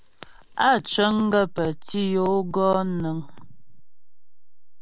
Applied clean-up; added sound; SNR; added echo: none; Mechanisms / Bicycle; 12 dB; none.